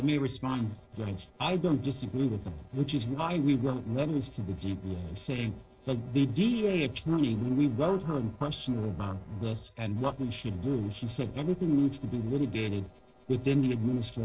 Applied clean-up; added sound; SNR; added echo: neural separator model SepFormer DNS4.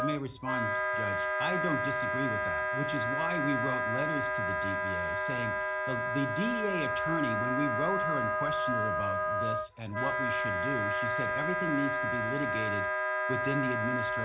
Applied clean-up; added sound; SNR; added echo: none; Wind instrument, woodwind instrument; -5 dB; none.